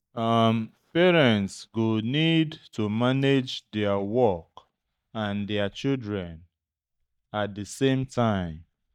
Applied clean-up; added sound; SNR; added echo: neural mask model DeepFilterNet 3.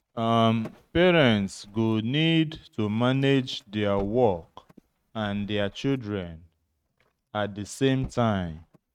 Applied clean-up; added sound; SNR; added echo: neural mask model RNNoise.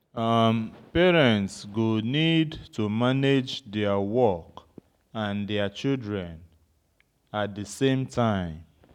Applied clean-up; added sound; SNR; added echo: none; none; none; none.